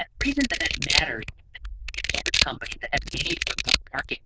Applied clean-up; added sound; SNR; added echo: neural diffusion model UNIVERSE++.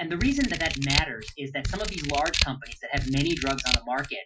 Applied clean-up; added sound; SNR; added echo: classical method Wiener filter.